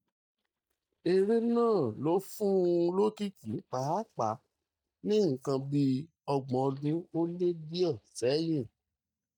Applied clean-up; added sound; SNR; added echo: neural mask model DeepFilterNet 3.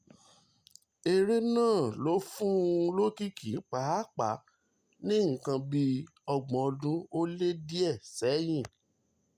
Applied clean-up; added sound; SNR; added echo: none; none; none; none.